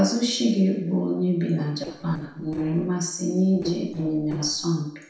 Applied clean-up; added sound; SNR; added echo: neural separator model SepFormer DNS4.